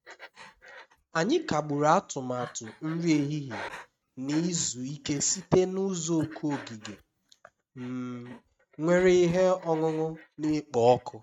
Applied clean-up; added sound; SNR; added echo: neural mask model RNNoise.